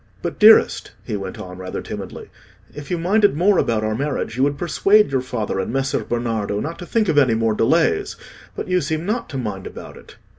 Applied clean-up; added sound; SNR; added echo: none; none; none; none.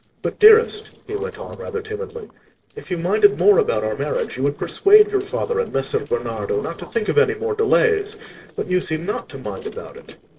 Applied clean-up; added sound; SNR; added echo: neural separator model SepFormer DNS4.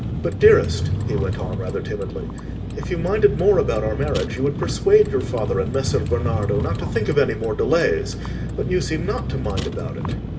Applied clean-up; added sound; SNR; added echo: none; Vehicle; 3 dB; reverberation time 2.6 s.